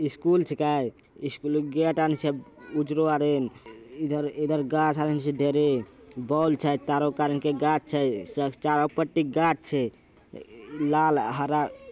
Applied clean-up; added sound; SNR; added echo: none; none; none; none.